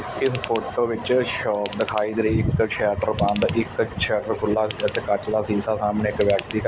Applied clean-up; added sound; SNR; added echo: none; Ratchet, pawl / Tools; 17 dB; none.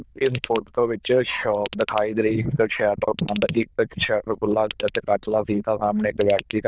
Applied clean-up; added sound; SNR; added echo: neural diffusion model UNIVERSE++.